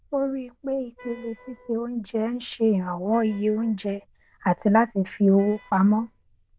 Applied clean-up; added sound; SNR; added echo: neural diffusion model UNIVERSE++.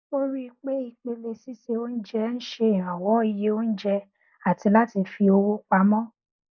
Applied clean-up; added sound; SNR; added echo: neural mask model Resemble Enhance denoiser.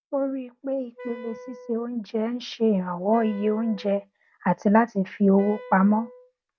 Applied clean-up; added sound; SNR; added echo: none; Wind instrument, woodwind instrument; 19 dB; none.